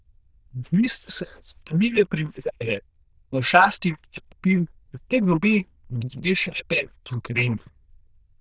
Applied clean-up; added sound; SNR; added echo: neural diffusion model UNIVERSE++.